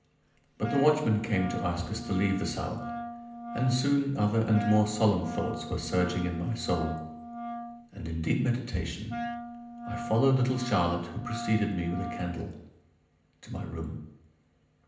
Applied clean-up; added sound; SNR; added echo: none; Wind instrument, woodwind instrument; 9 dB; reverberation time 0.8 s.